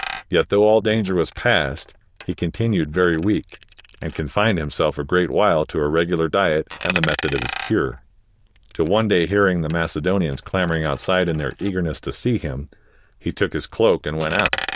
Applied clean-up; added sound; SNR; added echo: neural diffusion model UNIVERSE++.